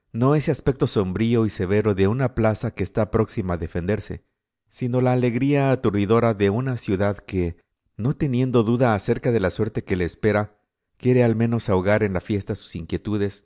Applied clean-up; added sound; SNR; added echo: none; none; none; none.